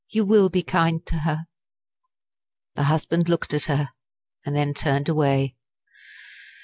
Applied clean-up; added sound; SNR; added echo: none; none; none; none.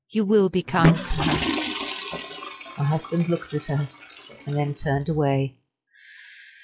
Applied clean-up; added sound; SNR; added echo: classical method log-MMSE.